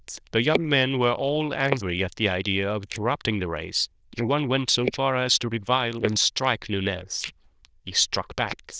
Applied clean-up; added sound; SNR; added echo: neural diffusion model UNIVERSE++.